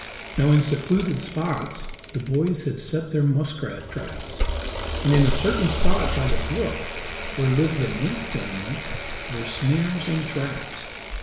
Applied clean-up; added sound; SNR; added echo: none; Bicycle; 3 dB; reverberation time 1.1 s.